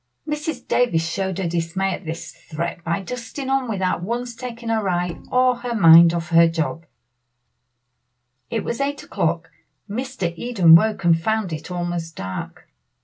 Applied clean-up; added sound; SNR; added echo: none; Bowed string instrument; 19 dB; none.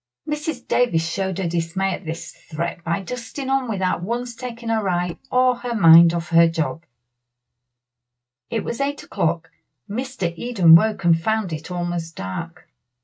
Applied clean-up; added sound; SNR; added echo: neural mask model RNNoise.